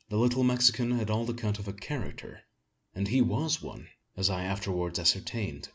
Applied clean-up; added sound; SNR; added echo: none; none; none; none.